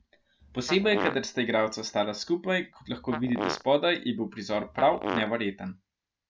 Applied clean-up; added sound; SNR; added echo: none; Fart; 8 dB; none.